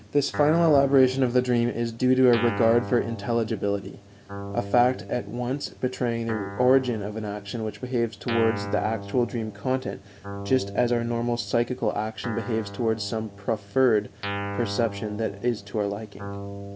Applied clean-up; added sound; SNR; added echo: none; Guitar; 11 dB; none.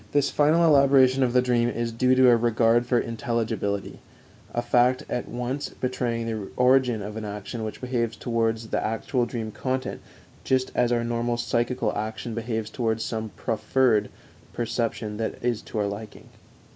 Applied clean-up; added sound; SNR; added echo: none; none; none; none.